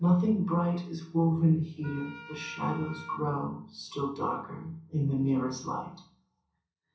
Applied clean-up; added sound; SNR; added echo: none; Wind instrument, woodwind instrument; 17 dB; reverberation time 0.6 s.